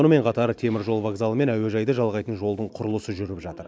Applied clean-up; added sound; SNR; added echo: none; none; none; none.